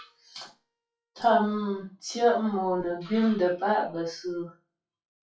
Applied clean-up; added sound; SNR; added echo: classical method WPE with log-MMSE.